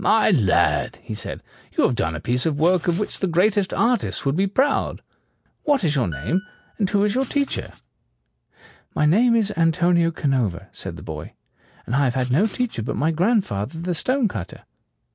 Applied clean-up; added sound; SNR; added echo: none; Piano + Writing; 19 dB; none.